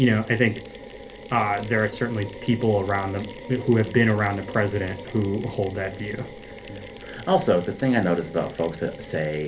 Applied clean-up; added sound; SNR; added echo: none; Mechanisms; 15 dB; reverberation time 0.3 s.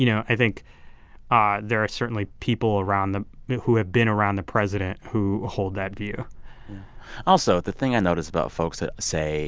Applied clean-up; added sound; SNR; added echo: none; none; none; none.